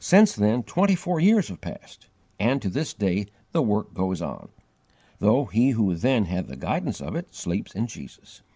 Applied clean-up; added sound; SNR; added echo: none; none; none; none.